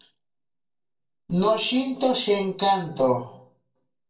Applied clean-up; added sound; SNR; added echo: neural separator model SepFormer DNS4.